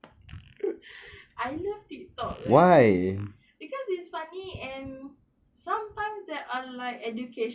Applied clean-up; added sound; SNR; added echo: none; none; none; none.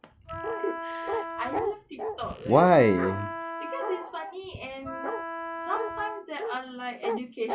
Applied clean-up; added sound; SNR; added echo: none; Bark + Wind instrument, woodwind instrument; 6 dB; none.